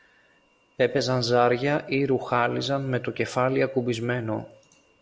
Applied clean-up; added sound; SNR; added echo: none; none; none; none.